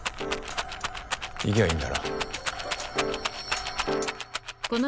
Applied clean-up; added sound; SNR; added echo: none; Rattle; 4 dB; none.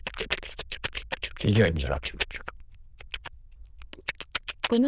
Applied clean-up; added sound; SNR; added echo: neural diffusion model UNIVERSE++.